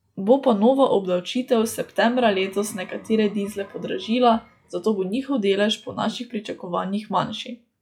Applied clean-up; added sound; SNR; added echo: classical method log-MMSE.